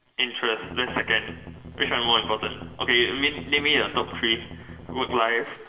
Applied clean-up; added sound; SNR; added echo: none; Strum; 14 dB; reverberation time 0.9 s.